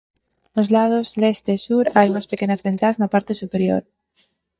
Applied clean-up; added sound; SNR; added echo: neural mask model DeepFilterNet 3.